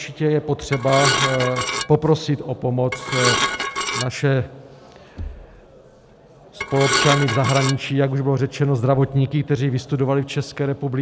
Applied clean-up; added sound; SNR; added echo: none; Dishes, pots, and pans / Glass; 2 dB; none.